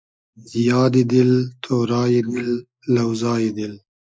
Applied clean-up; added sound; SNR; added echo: neural mask model Resemble Enhance denoiser.